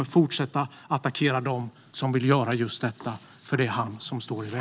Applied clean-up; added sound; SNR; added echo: none; none; none; none.